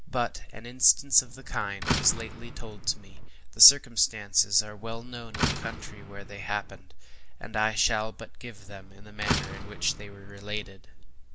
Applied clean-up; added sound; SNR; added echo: none; Slam; 6 dB; none.